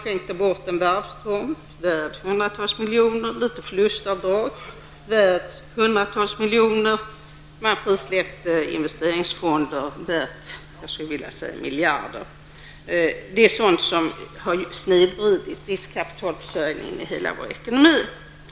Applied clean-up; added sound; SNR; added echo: none; none; none; none.